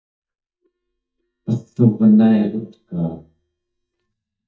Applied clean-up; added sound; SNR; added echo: neural mask model DeepFilterNet 3.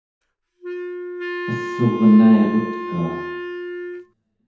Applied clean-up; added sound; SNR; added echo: none; Wind instrument, woodwind instrument; 8 dB; reverberation time 1.0 s.